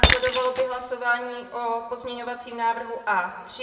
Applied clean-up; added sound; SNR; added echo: none; Shatter; 0 dB; reverberation time 1.5 s.